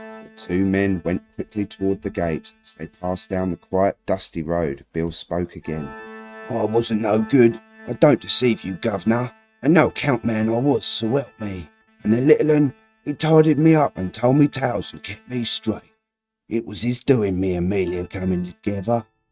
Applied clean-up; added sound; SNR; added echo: neural mask model RNNoise.